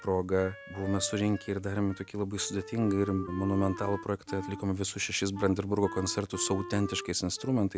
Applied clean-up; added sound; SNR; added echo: none; Wind instrument, woodwind instrument; 13 dB; none.